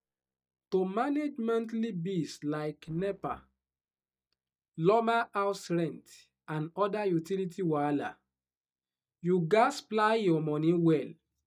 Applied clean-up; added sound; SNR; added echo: neural mask model DeepFilterNet 3.